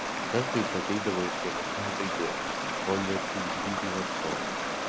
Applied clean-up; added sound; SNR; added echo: none; Stream; -2 dB; none.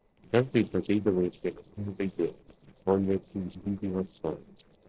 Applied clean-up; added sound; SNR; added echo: neural separator model SepFormer DNS4.